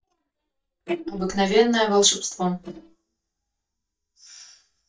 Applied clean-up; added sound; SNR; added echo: neural mask model DeepFilterNet 3.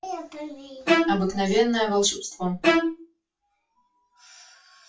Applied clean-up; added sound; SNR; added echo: classical method WPE with log-MMSE.